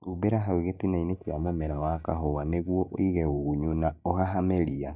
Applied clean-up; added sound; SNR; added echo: neural mask model DeepFilterNet 3.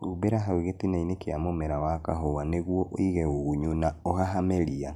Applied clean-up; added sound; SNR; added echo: none; none; none; none.